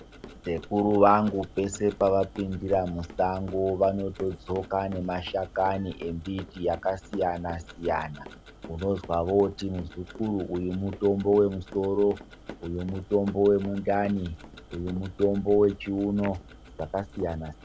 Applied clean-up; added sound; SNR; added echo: none; Run + Tick-tock; 18 dB; none.